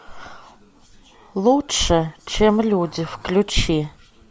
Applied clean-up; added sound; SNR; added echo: none; none; none; none.